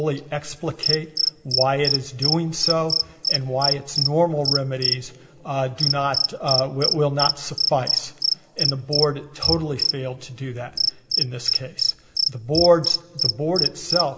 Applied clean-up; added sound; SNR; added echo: none; Cricket; 1 dB; reverberation time 2.7 s.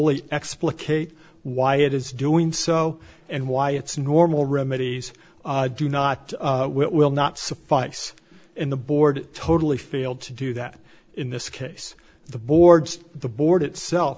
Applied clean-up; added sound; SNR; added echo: none; none; none; none.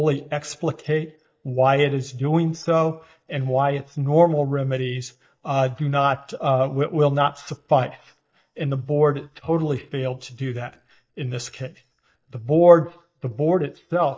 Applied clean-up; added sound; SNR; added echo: neural mask model DeepFilterNet 3.